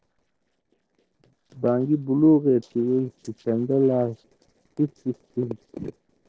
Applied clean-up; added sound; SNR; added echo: neural separator model SepFormer DNS4.